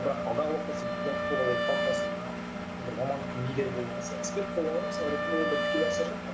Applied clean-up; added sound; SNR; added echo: none; Wind instrument, woodwind instrument + Engine; -2 dB; none.